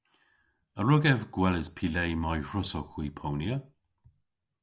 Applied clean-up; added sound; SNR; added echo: none; none; none; none.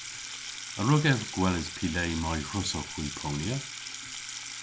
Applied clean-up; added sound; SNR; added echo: none; Sink (filling or washing) / Water tap, faucet; 8 dB; none.